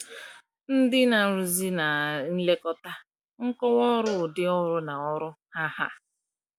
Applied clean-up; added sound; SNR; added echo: none; Cowbell; 18 dB; none.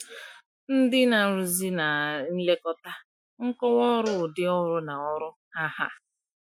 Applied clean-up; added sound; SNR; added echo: classical method Wiener filter.